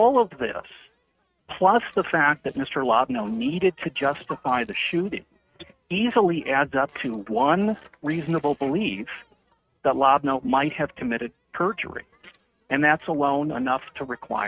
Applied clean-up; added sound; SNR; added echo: neural mask model RNNoise.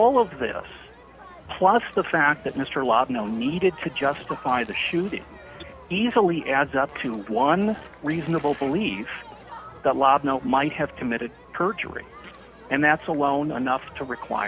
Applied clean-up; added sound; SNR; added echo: none; Fart + Crowd; 20 dB; none.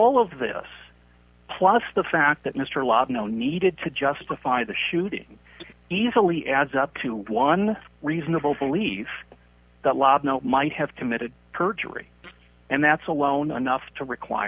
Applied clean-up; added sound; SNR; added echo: none; none; none; none.